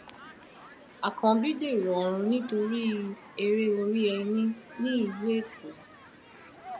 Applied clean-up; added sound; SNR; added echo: none; Human group actions; 18 dB; none.